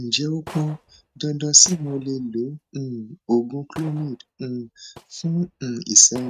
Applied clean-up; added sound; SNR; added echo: neural mask model RNNoise.